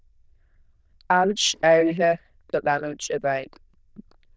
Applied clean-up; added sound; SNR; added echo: neural diffusion model UNIVERSE++.